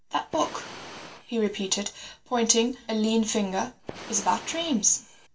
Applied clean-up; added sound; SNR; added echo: none; Fire; 15 dB; reverberation time 0.2 s.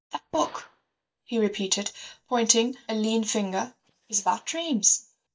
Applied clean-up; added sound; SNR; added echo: neural mask model DeepFilterNet 3.